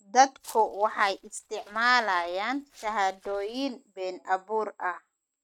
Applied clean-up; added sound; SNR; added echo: neural mask model RNNoise.